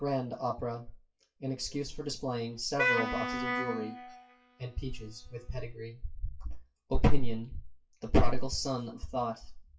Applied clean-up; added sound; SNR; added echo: classical method WPE with log-MMSE.